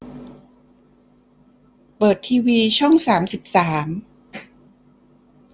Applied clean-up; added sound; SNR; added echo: none; none; none; none.